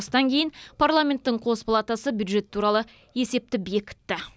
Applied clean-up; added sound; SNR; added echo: none; none; none; none.